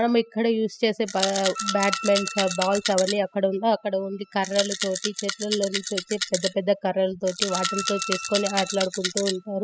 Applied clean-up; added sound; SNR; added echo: classical method spectral subtraction.